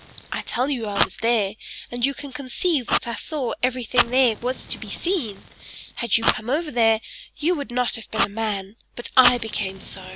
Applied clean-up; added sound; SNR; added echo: none; Fire; 6 dB; none.